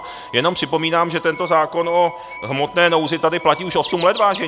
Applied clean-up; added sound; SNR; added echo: none; Wind instrument, woodwind instrument + Bird; 17 dB; none.